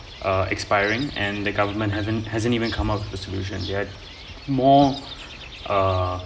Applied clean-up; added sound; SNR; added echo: none; Bird + Dishes, pots, and pans / Chink, clink; 17 dB; none.